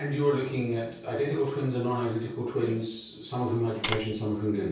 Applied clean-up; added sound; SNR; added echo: none; Tap; 2 dB; reverberation time 0.6 s.